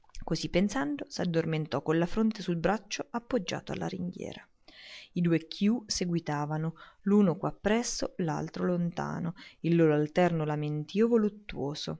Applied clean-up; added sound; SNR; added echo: none; none; none; none.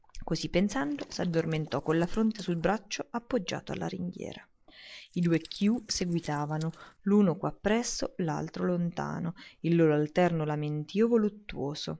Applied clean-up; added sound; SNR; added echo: neural mask model Resemble Enhance denoiser.